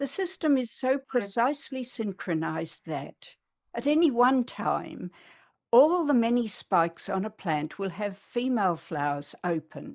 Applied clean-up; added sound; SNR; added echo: neural mask model Resemble Enhance denoiser.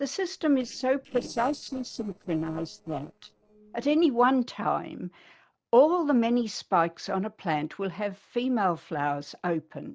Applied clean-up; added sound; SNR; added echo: neural separator model SepFormer DNS4.